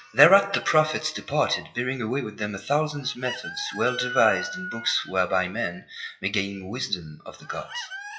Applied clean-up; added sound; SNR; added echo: classical method WPE with log-MMSE.